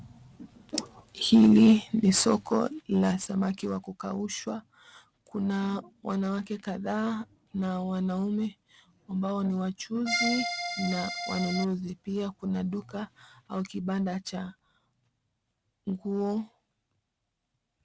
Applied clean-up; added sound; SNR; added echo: none; Accordion; 3 dB; none.